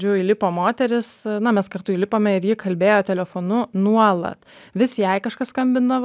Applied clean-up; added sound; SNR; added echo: none; none; none; none.